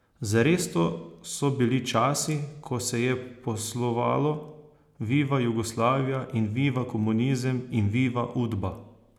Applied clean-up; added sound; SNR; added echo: none; none; none; none.